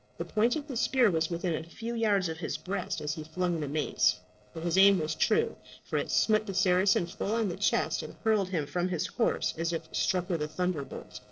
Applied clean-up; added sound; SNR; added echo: neural separator model SepFormer DNS4.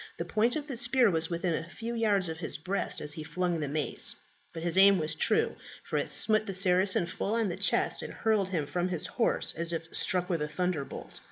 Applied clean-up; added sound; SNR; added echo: neural mask model Resemble Enhance denoiser.